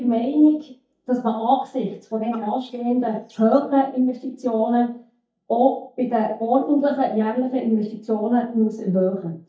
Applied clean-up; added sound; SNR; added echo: neural mask model DeepFilterNet 3.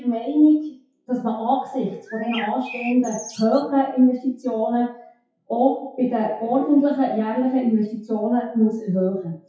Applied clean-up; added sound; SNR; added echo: classical method WPE with log-MMSE.